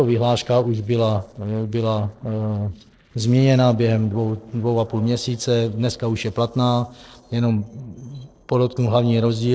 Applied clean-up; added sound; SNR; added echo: neural separator model SepFormer DNS4.